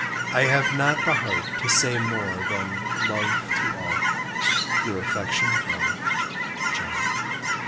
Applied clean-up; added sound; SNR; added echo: none; Chirp, tweet / Fowl; -4 dB; none.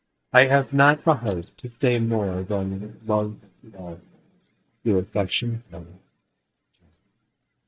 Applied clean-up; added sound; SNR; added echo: neural mask model DeepFilterNet 3.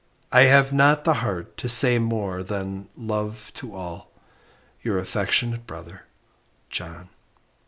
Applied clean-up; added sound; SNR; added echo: none; none; none; none.